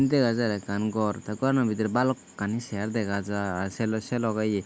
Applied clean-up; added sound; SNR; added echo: none; none; none; none.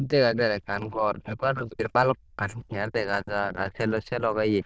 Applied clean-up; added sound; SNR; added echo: neural diffusion model UNIVERSE++.